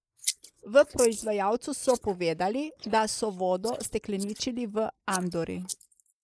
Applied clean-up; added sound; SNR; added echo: neural mask model Resemble Enhance denoiser.